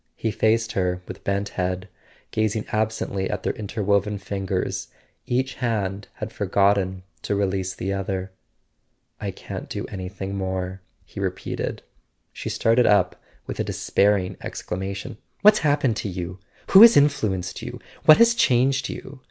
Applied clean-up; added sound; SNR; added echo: none; none; none; none.